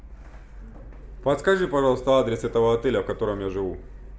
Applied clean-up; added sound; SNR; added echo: none; none; none; none.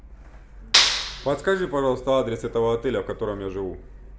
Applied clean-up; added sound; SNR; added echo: none; Clapping; -3 dB; none.